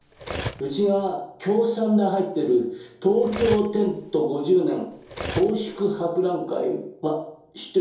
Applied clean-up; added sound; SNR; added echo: none; Cutlery, silverware; 11 dB; reverberation time 2.8 s.